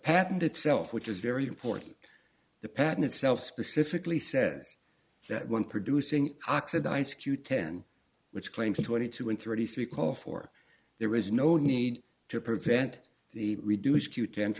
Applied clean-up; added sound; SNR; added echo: none; none; none; none.